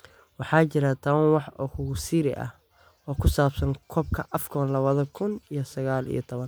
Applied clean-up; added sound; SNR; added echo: none; none; none; none.